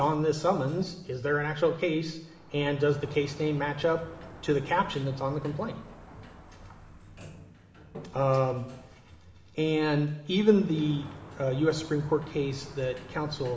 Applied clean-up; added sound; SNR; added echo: none; Sliding door; 19 dB; reverberation time 0.8 s.